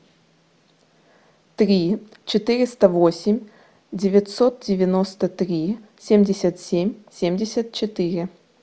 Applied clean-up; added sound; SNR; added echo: none; none; none; none.